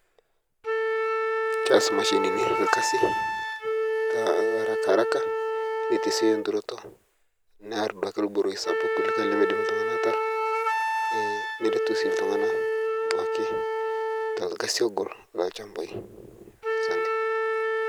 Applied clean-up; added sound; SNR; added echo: none; Wind instrument, woodwind instrument; -2 dB; none.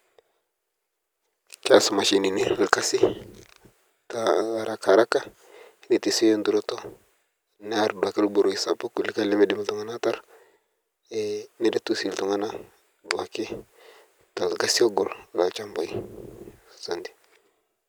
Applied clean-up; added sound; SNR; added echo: none; none; none; none.